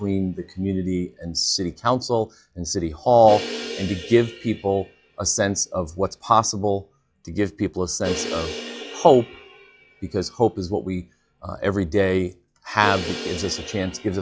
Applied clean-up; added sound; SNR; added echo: classical method log-MMSE.